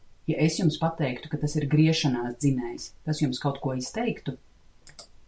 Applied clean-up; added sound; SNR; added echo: none; none; none; none.